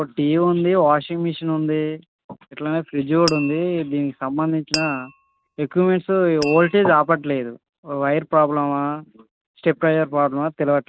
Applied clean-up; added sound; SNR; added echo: neural mask model RNNoise.